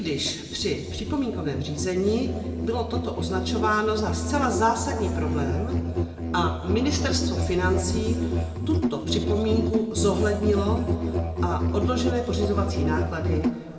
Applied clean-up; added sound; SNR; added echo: none; Musical instrument; 0 dB; reverberation time 1.8 s.